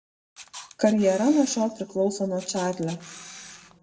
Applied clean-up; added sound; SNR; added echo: none; Camera; 18 dB; reverberation time 1.0 s.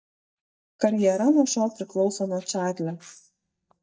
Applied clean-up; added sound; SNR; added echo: neural mask model DeepFilterNet 3.